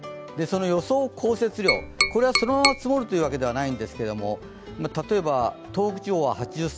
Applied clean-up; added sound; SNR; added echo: none; Tap; 0 dB; none.